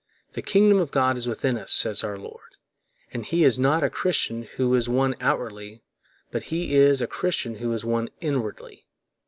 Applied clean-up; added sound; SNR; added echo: none; none; none; none.